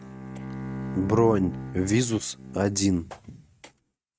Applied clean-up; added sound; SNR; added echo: neural mask model RNNoise.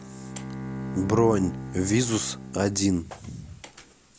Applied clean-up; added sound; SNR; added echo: none; Bowed string instrument; 10 dB; none.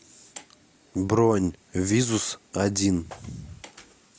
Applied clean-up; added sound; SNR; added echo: none; none; none; none.